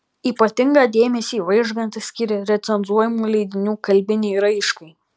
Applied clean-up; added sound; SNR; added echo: none; none; none; none.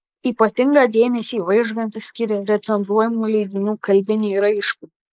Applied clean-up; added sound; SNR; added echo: neural mask model Resemble Enhance denoiser.